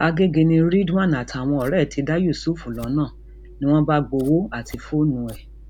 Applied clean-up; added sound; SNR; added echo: none; Scissors; 20 dB; none.